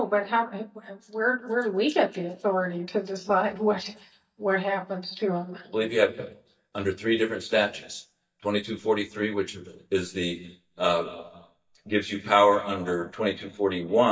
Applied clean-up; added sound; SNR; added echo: neural mask model DeepFilterNet 3.